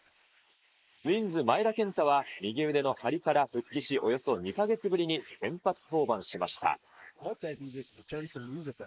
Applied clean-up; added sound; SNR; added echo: neural mask model Resemble Enhance denoiser.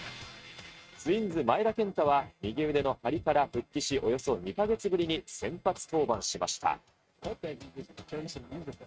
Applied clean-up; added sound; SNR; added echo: neural mask model RNNoise.